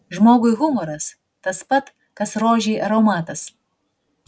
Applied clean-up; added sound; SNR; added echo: none; none; none; none.